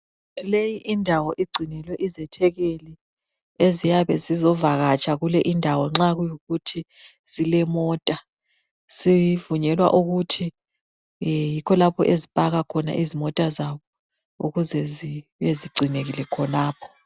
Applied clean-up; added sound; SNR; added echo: none; none; none; none.